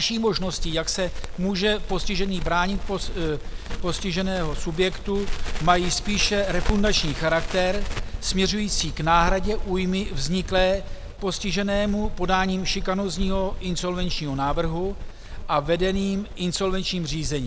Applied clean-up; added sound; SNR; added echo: none; Crackle; 3 dB; none.